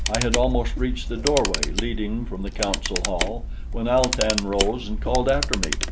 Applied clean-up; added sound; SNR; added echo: none; Camera; 0 dB; none.